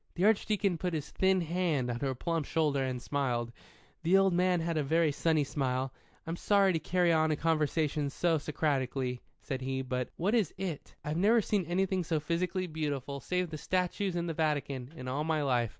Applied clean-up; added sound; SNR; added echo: none; none; none; none.